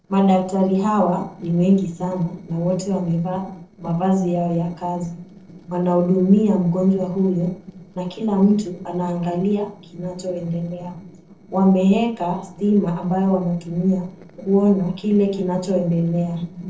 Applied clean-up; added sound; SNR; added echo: neural separator model SepFormer DNS4.